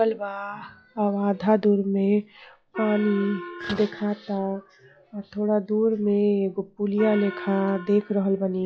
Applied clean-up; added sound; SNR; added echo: classical method log-MMSE.